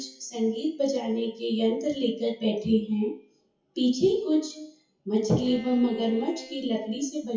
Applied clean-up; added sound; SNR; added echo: classical method WPE with log-MMSE.